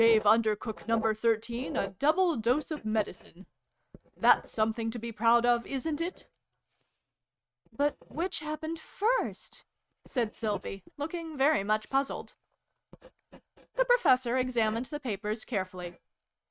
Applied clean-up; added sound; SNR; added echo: neural mask model RNNoise.